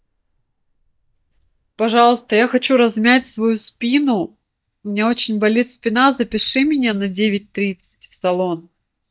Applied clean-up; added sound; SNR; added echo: neural mask model DeepFilterNet 3.